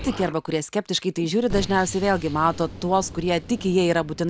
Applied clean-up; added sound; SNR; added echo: none; Explosion; 13 dB; none.